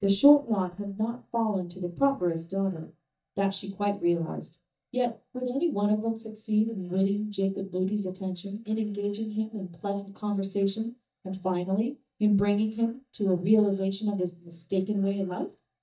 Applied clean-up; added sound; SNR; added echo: neural mask model DeepFilterNet 3.